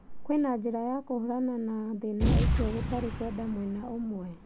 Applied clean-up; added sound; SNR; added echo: none; Boom; 1 dB; none.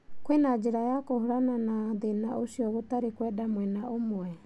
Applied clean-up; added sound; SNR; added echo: none; none; none; none.